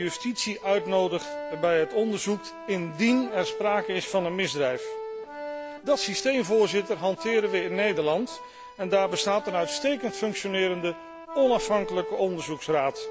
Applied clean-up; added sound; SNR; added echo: none; Accordion; 10 dB; none.